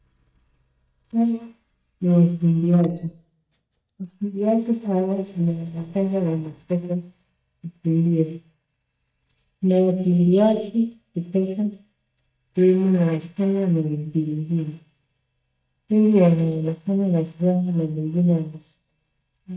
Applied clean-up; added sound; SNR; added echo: neural mask model DeepFilterNet 3.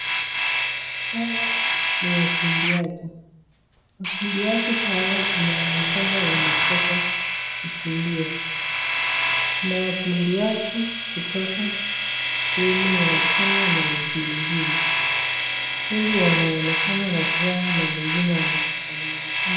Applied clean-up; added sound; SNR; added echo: none; Domestic sounds, home sounds; -4 dB; reverberation time 0.9 s.